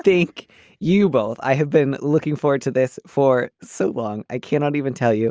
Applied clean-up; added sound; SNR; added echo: none; none; none; none.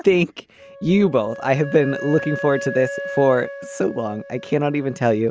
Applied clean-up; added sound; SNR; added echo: none; Wind instrument, woodwind instrument; 13 dB; none.